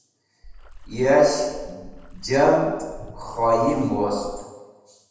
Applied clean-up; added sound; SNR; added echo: none; Water / Splash, splatter; 17 dB; reverberation time 1.1 s.